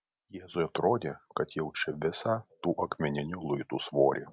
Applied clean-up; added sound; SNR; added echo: none; none; none; none.